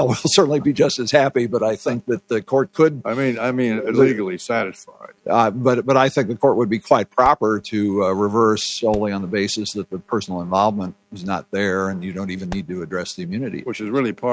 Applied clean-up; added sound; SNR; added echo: neural mask model RNNoise.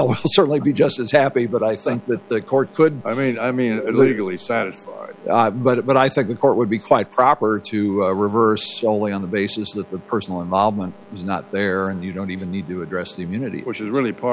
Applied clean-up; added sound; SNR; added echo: none; none; none; none.